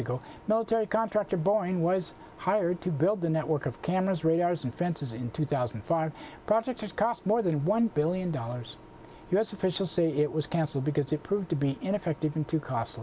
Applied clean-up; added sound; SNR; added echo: none; none; none; none.